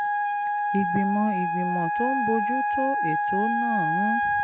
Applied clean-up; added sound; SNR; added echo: none; Wind instrument, woodwind instrument; -4 dB; none.